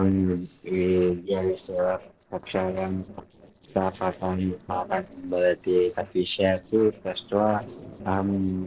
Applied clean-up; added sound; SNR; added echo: neural separator model SepFormer DNS4.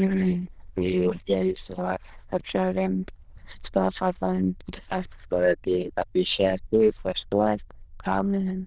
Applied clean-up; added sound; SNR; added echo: neural diffusion model UNIVERSE++.